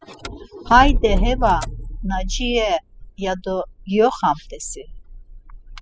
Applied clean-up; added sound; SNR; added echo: classical method spectral subtraction.